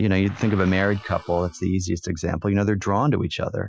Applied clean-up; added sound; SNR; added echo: classical method Wiener filter.